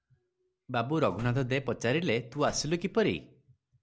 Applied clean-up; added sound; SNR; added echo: none; Slam; 18 dB; none.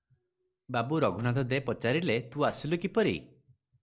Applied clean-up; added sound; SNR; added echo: neural separator model SepFormer DNS4.